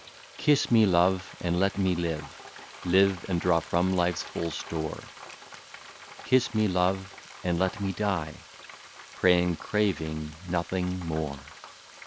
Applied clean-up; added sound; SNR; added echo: none; Frying (food); 17 dB; none.